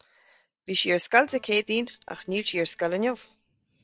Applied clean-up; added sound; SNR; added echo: neural separator model SepFormer DNS4.